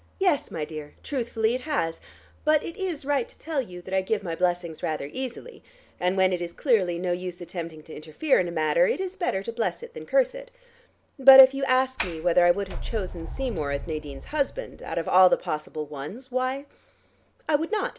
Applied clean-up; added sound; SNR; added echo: none; Sliding door; 9 dB; none.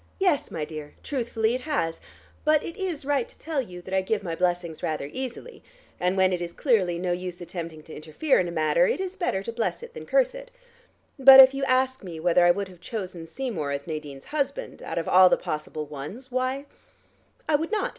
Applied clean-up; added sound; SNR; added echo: none; none; none; none.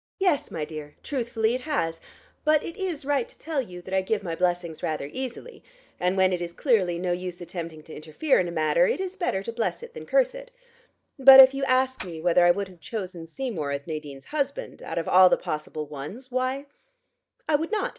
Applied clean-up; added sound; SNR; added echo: neural mask model DeepFilterNet 3.